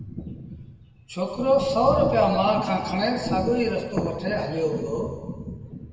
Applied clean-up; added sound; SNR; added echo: none; none; none; reverberation time 1.3 s.